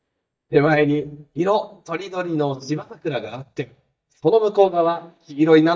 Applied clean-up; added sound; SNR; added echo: neural mask model DeepFilterNet 3.